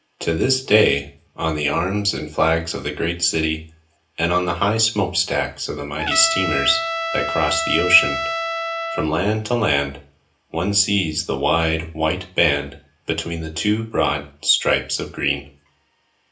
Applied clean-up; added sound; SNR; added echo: none; Trumpet; 3 dB; reverberation time 0.3 s.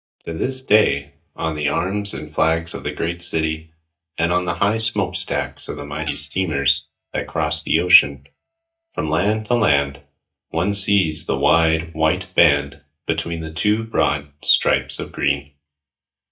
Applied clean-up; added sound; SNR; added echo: neural mask model DeepFilterNet 3.